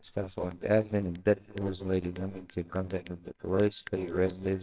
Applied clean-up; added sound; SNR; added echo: neural separator model SepFormer WHAMR!.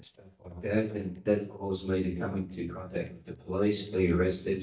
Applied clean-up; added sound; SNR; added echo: neural mask model DeepFilterNet 3.